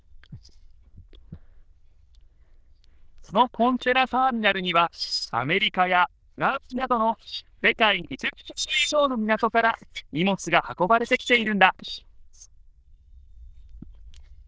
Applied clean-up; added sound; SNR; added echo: neural diffusion model UNIVERSE++.